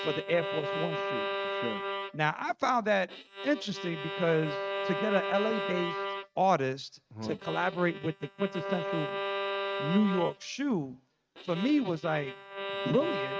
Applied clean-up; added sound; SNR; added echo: neural mask model RNNoise.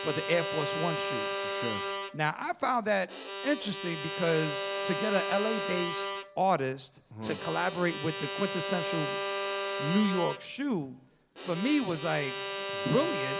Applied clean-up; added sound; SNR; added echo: none; Bowed string instrument; 4 dB; none.